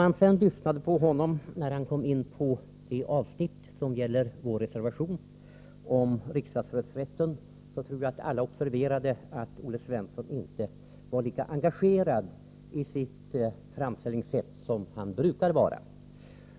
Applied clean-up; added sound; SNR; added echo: none; none; none; none.